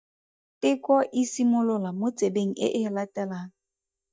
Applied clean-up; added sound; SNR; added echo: neural mask model DeepFilterNet 3.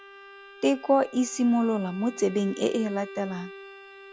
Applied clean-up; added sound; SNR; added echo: none; Bowed string instrument; 17 dB; none.